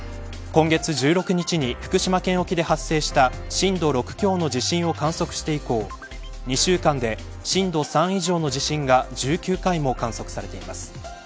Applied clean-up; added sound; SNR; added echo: none; none; none; none.